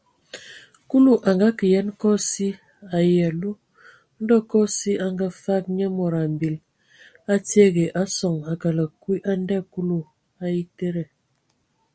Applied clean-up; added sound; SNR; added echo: none; none; none; none.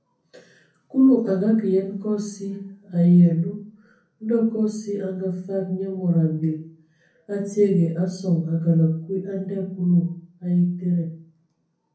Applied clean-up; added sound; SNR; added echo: none; none; none; reverberation time 0.6 s.